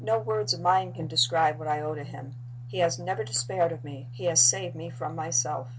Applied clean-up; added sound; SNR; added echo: none; none; none; none.